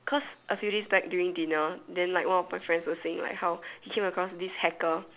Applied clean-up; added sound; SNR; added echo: none; none; none; none.